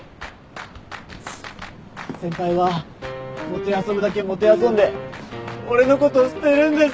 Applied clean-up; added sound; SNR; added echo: none; none; none; none.